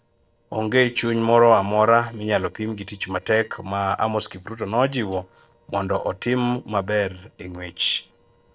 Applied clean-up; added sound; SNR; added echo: neural separator model SepFormer DNS4.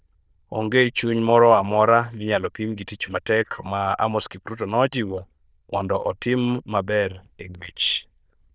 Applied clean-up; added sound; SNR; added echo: neural diffusion model UNIVERSE++.